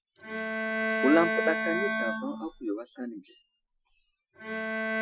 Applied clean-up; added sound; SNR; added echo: classical method Wiener filter.